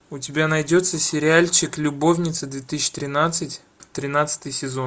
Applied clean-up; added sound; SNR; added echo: none; none; none; none.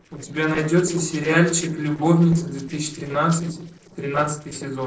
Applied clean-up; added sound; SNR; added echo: neural separator model SepFormer DNS4.